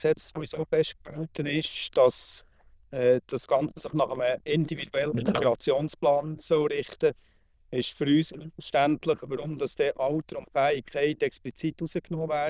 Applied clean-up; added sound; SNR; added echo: neural diffusion model UNIVERSE++.